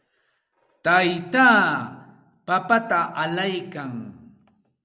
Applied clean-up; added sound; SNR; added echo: none; none; none; none.